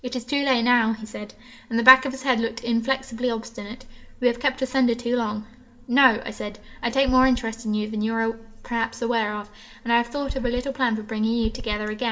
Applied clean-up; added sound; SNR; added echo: none; Run; 7 dB; reverberation time 1.0 s.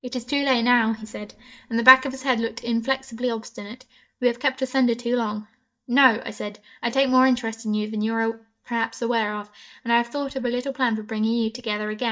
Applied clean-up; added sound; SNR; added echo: neural mask model DeepFilterNet 3.